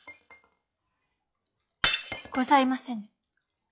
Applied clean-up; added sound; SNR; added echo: classical method log-MMSE.